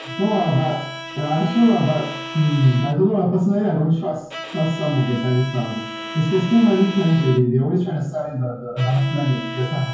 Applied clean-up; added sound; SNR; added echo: none; Bowed string instrument; 13 dB; reverberation time 0.9 s.